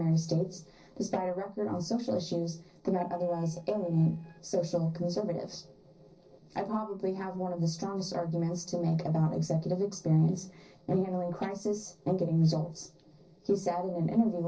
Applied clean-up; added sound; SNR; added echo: neural separator model SepFormer DNS4.